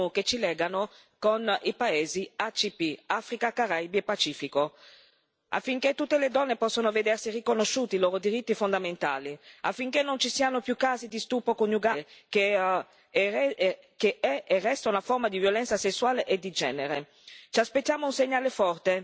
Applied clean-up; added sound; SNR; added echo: none; none; none; none.